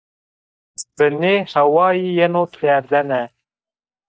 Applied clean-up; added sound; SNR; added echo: neural mask model DeepFilterNet 3.